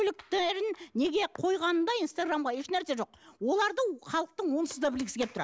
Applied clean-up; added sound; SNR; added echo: none; none; none; none.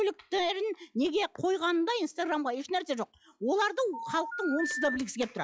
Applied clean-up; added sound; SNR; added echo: classical method log-MMSE.